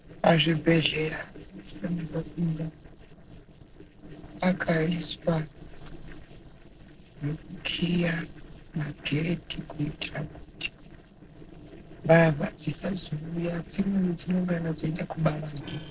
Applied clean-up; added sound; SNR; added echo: neural separator model SepFormer DNS4.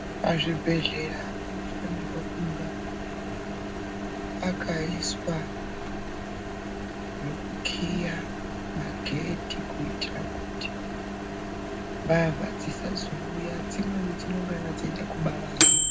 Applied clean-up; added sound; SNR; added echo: none; Microwave oven; -2 dB; reverberation time 0.3 s.